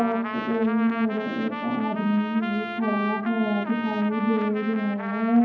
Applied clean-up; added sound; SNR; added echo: none; Trumpet; 8 dB; reverberation time 0.9 s.